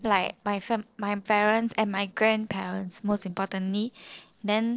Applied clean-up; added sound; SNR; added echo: neural separator model SepFormer DNS4.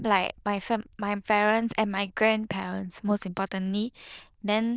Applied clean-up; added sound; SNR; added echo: neural diffusion model UNIVERSE++.